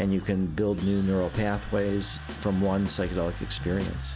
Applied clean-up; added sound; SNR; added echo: none; Drill; 20 dB; none.